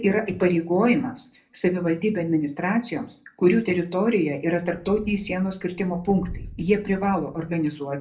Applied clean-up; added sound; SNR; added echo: none; Wind; 17 dB; reverberation time 0.3 s.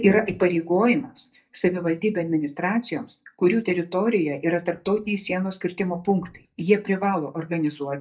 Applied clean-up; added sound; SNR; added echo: neural mask model DeepFilterNet 3.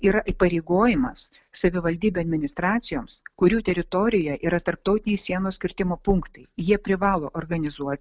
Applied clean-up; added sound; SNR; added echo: none; none; none; none.